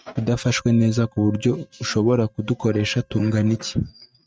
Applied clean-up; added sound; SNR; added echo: neural mask model RNNoise.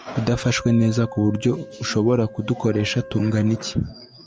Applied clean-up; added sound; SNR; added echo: none; Wind instrument, woodwind instrument; 18 dB; none.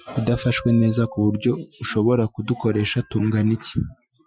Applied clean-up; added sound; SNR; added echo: classical method Wiener filter.